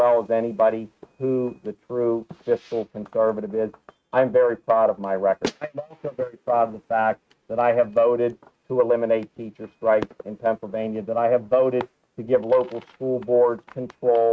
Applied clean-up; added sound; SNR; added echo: neural mask model RNNoise.